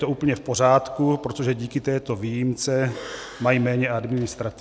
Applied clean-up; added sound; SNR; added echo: none; none; none; none.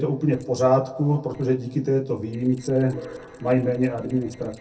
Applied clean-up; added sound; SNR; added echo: neural separator model SepFormer DNS4.